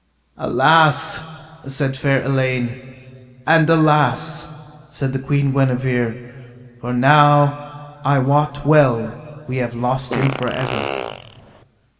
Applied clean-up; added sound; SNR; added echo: none; Fart; 8 dB; reverberation time 2.2 s.